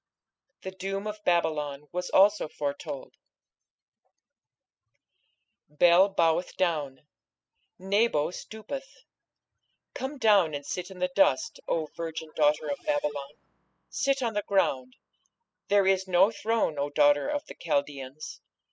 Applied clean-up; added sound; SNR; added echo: classical method spectral subtraction.